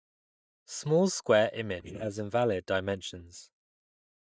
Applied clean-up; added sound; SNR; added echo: neural mask model DeepFilterNet 3.